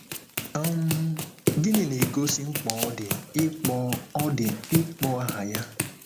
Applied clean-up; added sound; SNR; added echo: none; Run; 3 dB; none.